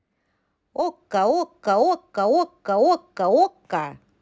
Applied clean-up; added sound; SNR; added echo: none; none; none; none.